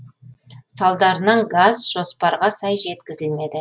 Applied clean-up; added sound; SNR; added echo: none; none; none; none.